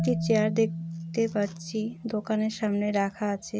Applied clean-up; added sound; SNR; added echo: none; Marimba, xylophone; 8 dB; none.